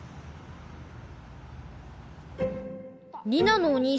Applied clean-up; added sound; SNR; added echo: none; none; none; none.